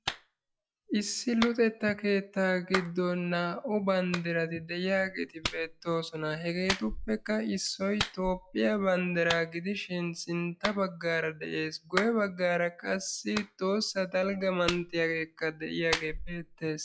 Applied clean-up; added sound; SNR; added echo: classical method log-MMSE.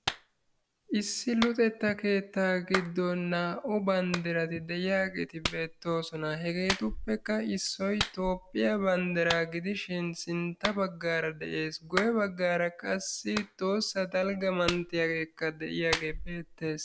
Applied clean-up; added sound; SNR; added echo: none; Clapping; 10 dB; none.